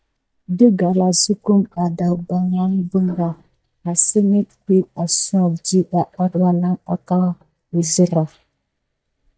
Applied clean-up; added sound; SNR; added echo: neural mask model DeepFilterNet 3.